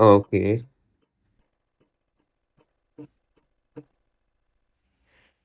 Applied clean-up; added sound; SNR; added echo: neural mask model DeepFilterNet 3.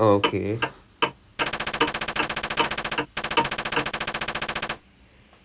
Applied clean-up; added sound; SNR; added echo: none; Clock + Gunshot, gunfire; -3 dB; none.